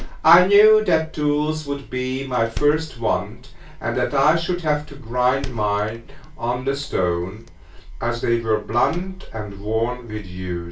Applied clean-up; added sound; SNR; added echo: none; Door; 15 dB; reverberation time 0.2 s.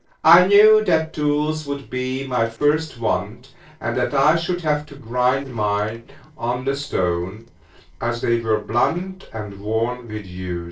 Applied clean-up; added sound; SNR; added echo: neural separator model SepFormer DNS4.